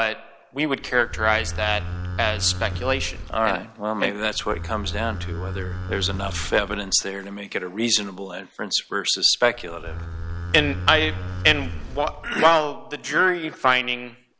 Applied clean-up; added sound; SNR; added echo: none; Livestock, farm animals, working animals; 6 dB; none.